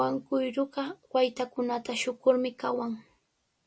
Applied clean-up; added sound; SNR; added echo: none; none; none; none.